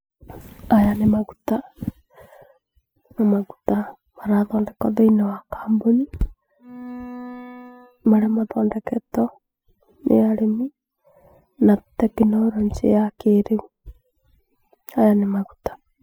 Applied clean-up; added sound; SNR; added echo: classical method spectral subtraction.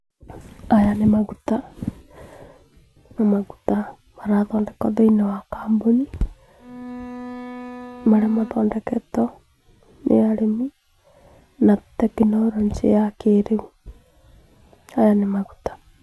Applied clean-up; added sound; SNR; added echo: none; Bowed string instrument; 14 dB; none.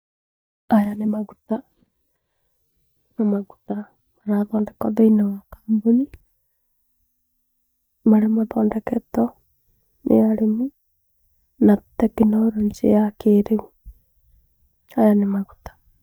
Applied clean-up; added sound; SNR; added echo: neural mask model DeepFilterNet 3.